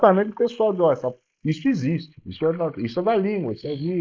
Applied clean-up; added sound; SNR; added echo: neural mask model Resemble Enhance denoiser.